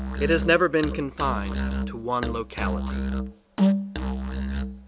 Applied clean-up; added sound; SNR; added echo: none; Musical instrument; 0 dB; none.